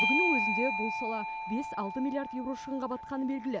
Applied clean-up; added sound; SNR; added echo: none; Bell / Doorbell; -1 dB; none.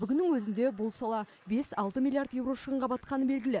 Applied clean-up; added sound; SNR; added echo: neural mask model Resemble Enhance denoiser.